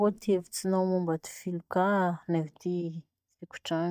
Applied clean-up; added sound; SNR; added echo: neural mask model DeepFilterNet 3.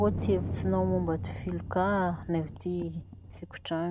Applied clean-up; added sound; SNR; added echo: none; Wind + Bass guitar; 6 dB; none.